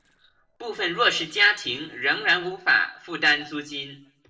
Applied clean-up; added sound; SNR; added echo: neural separator model SepFormer DNS4.